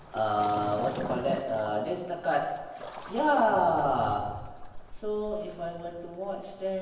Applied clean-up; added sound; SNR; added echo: none; Waves, surf; 11 dB; reverberation time 1.0 s.